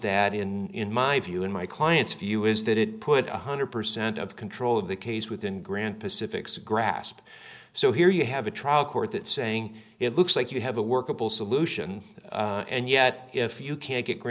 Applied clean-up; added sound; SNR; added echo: none; none; none; none.